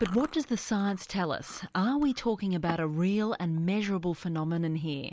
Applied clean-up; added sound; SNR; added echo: none; Chewing, mastication; 19 dB; none.